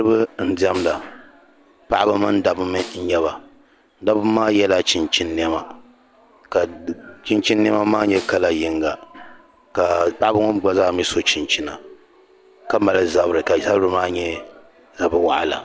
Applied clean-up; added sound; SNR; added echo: none; Snare drum; 18 dB; none.